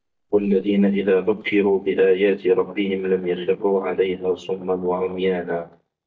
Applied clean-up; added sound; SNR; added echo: neural mask model DeepFilterNet 3.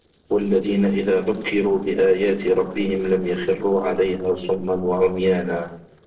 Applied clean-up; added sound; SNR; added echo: neural separator model SepFormer DNS4.